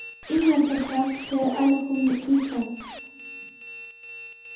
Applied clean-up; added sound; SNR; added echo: none; Squeak; 12 dB; reverberation time 0.8 s.